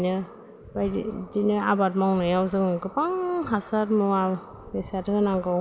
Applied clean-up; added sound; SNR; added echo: none; none; none; none.